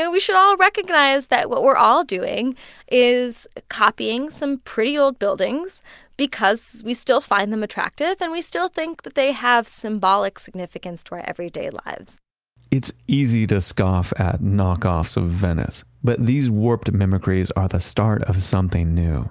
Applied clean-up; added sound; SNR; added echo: none; none; none; none.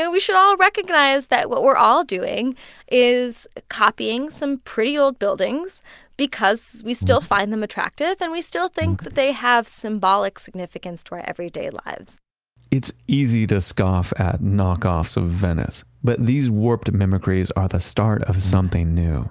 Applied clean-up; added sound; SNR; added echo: none; Breathing; 5 dB; none.